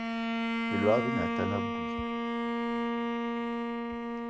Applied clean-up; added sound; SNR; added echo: none; Bowed string instrument; -4 dB; none.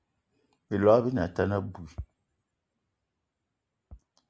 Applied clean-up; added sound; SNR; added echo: none; none; none; none.